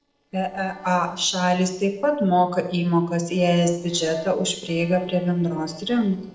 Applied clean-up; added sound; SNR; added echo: neural separator model SepFormer DNS4.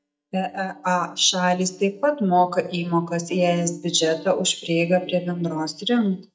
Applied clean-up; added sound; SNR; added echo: neural mask model DeepFilterNet 3.